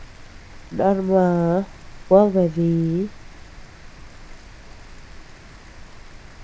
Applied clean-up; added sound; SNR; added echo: none; Rain; 17 dB; none.